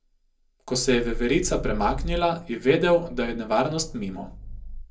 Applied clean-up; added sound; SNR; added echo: none; none; none; reverberation time 0.2 s.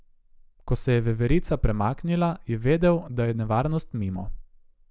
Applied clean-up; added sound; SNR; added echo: none; none; none; none.